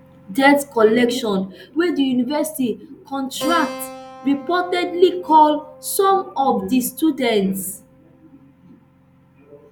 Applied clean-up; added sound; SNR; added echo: none; Keyboard (musical); 18 dB; none.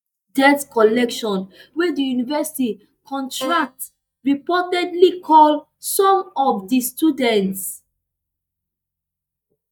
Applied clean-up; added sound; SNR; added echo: neural mask model DeepFilterNet 3.